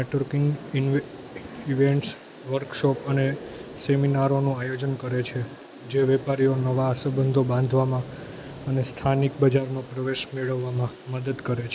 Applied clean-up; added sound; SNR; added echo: none; none; none; none.